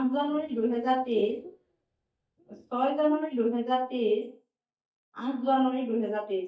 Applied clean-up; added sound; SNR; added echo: neural mask model DeepFilterNet 3.